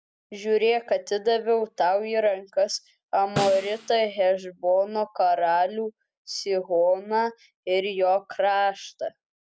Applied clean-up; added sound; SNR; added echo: none; Snare drum; 12 dB; none.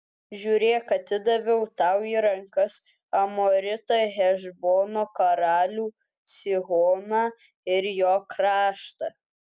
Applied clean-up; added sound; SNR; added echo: none; none; none; none.